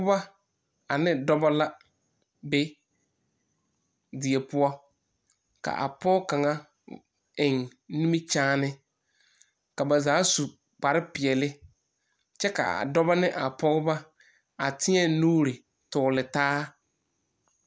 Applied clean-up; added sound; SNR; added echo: none; none; none; none.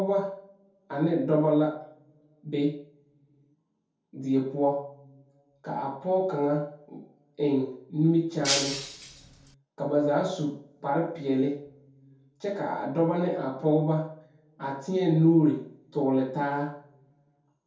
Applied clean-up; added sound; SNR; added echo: none; Shatter; 4 dB; reverberation time 0.6 s.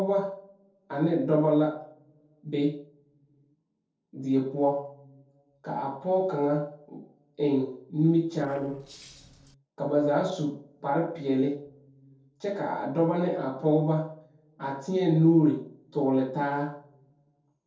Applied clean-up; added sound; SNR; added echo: neural separator model SepFormer DNS4.